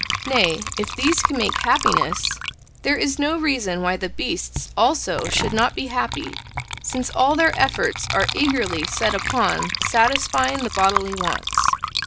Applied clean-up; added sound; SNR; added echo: none; Water / Liquid; 4 dB; none.